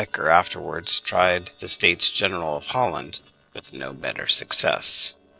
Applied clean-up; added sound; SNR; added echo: neural separator model SepFormer DNS4.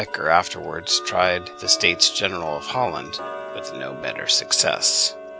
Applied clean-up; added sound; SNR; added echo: none; Tick-tock; 13 dB; none.